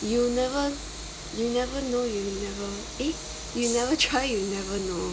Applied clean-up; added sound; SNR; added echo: none; Train; 9 dB; none.